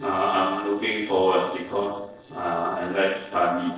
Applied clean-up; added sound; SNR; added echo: neural separator model SepFormer DNS4.